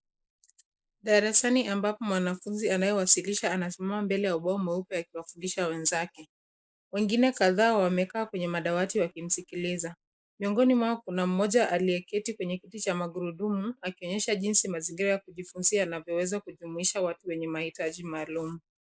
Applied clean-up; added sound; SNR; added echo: neural mask model Resemble Enhance denoiser.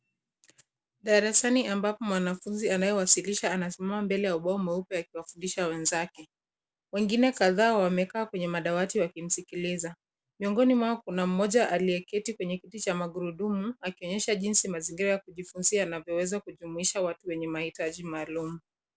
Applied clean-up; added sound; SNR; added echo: none; none; none; none.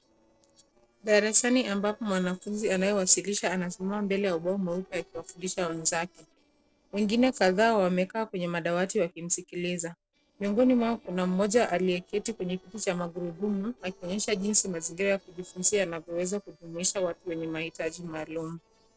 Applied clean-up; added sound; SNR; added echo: neural separator model SepFormer DNS4.